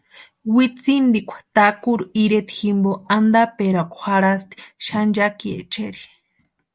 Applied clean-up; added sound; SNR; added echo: none; none; none; none.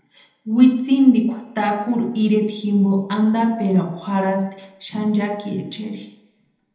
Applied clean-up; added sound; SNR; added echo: none; none; none; reverberation time 0.9 s.